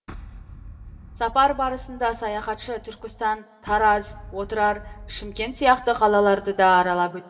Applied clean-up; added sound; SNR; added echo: none; Boom; 18 dB; reverberation time 2.8 s.